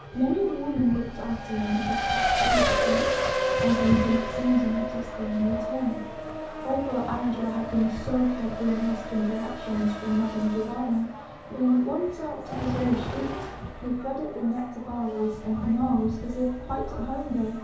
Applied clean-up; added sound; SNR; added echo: none; Race car, auto racing; 4 dB; reverberation time 0.8 s.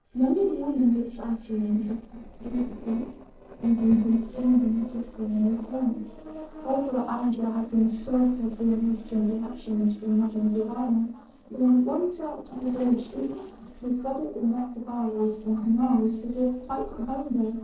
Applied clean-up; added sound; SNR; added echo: neural separator model SepFormer DNS4.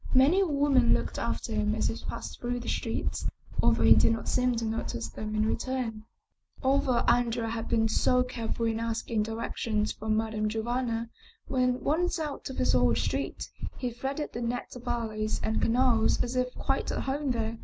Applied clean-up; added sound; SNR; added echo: none; none; none; none.